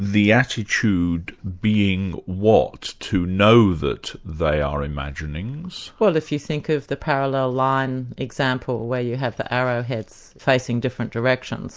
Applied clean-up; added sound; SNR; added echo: none; none; none; none.